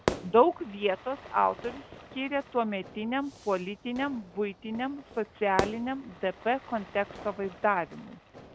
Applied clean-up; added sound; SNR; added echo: none; Fire / Fireworks; 11 dB; none.